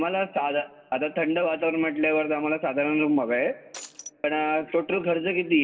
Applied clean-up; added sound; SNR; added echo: none; Shatter; 15 dB; reverberation time 1.6 s.